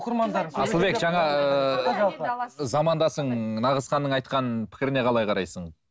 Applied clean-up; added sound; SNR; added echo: none; none; none; none.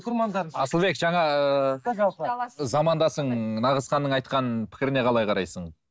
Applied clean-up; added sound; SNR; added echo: neural mask model Resemble Enhance denoiser.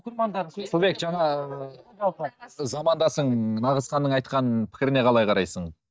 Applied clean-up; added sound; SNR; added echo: neural mask model DeepFilterNet 3.